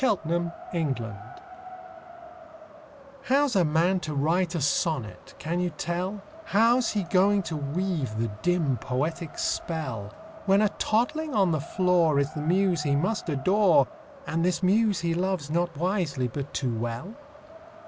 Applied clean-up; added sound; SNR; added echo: none; Wind; 18 dB; none.